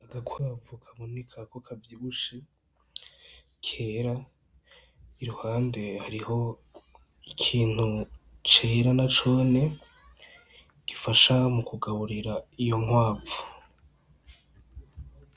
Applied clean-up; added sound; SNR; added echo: none; none; none; none.